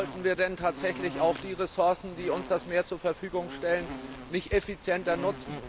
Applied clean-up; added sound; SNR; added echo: none; Insect; 11 dB; none.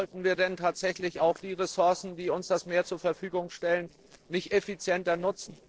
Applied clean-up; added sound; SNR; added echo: neural separator model SepFormer DNS4.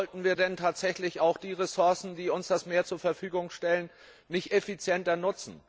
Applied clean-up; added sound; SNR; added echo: none; none; none; none.